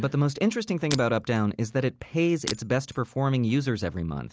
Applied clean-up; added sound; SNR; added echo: none; Shatter; 14 dB; none.